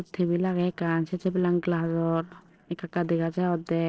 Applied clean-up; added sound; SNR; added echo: neural separator model SepFormer DNS4.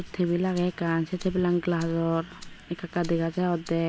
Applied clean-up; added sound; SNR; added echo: none; Rattle (instrument); 18 dB; none.